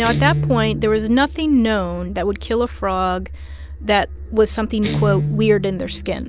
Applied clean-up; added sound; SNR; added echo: none; Guitar; 7 dB; none.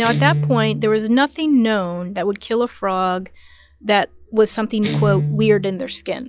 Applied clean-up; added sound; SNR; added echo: classical method log-MMSE.